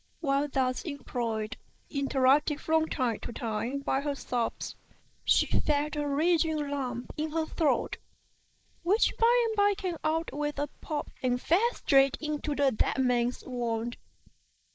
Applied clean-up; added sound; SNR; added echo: neural mask model Resemble Enhance denoiser.